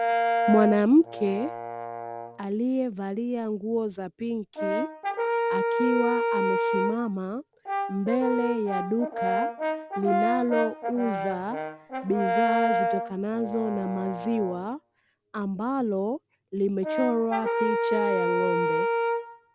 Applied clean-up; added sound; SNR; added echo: none; Brass instrument; 1 dB; none.